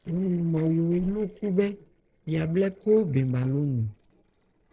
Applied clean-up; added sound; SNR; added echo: neural separator model SepFormer DNS4.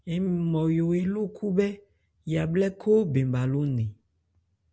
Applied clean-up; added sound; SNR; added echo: none; none; none; none.